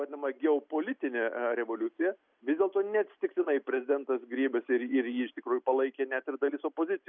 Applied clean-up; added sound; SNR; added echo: none; none; none; none.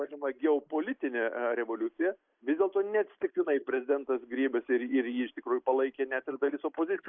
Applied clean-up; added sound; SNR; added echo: neural mask model Resemble Enhance denoiser.